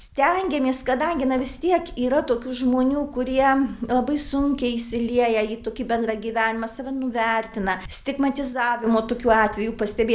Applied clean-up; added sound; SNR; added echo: none; none; none; none.